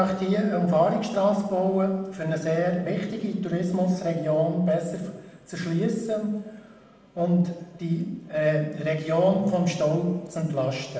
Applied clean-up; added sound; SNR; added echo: none; none; none; reverberation time 0.9 s.